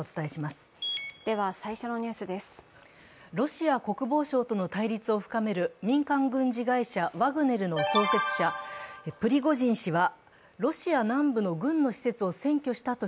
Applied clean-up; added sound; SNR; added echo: none; none; none; none.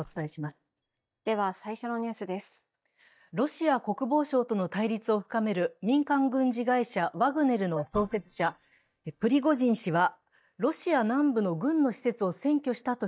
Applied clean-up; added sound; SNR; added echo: neural mask model DeepFilterNet 3.